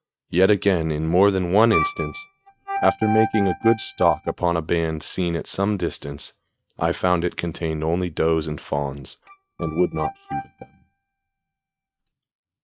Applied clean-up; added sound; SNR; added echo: neural mask model RNNoise.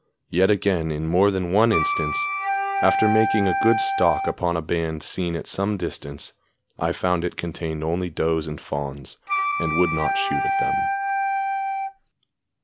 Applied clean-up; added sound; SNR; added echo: none; Wind instrument, woodwind instrument; 0 dB; none.